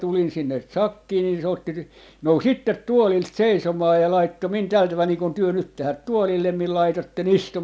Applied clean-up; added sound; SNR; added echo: none; none; none; none.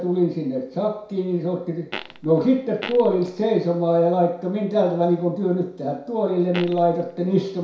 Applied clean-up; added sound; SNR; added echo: none; Fart; 15 dB; reverberation time 0.6 s.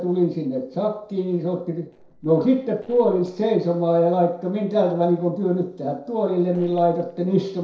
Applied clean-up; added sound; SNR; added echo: neural separator model SepFormer DNS4.